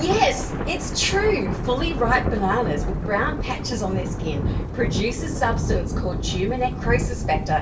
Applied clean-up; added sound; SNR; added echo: none; Thunder; 1 dB; reverberation time 0.2 s.